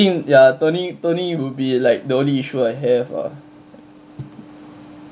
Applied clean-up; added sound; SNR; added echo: none; none; none; none.